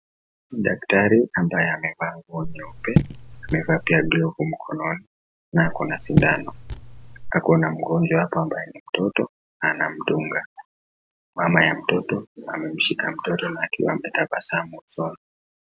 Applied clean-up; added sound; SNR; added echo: none; Raindrop / Drip; 2 dB; none.